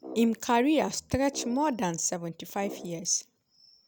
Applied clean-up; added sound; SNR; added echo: none; Brass instrument; 19 dB; none.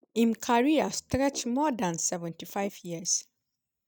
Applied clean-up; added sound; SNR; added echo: neural mask model DeepFilterNet 3.